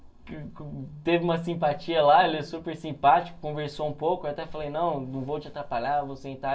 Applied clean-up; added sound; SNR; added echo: none; none; none; reverberation time 0.2 s.